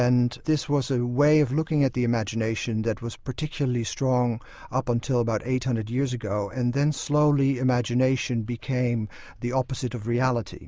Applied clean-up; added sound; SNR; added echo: none; none; none; none.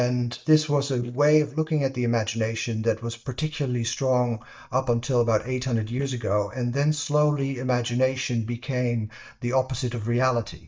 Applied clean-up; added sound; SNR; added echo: neural mask model DeepFilterNet 3.